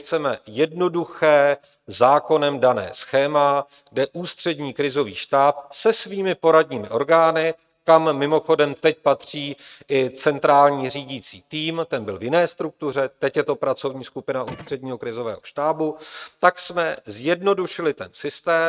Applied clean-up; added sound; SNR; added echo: neural mask model RNNoise.